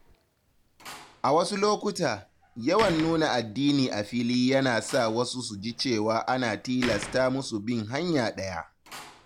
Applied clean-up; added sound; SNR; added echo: none; Slam; 16 dB; none.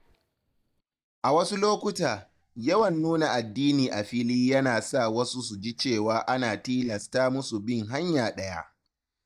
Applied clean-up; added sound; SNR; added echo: neural mask model DeepFilterNet 3.